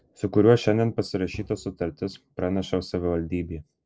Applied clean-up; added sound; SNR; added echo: neural separator model SepFormer DNS4.